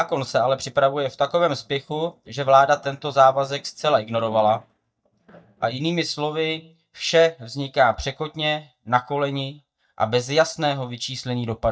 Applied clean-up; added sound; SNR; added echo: neural mask model DeepFilterNet 3.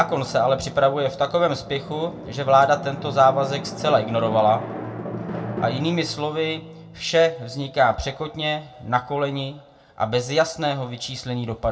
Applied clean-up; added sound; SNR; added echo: none; Drum; 13 dB; reverberation time 0.2 s.